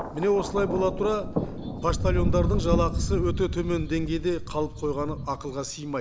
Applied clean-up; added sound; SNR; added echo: none; Thunder; 1 dB; none.